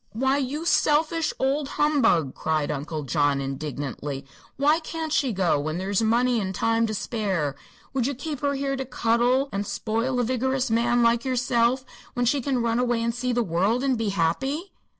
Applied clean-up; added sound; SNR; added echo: none; none; none; none.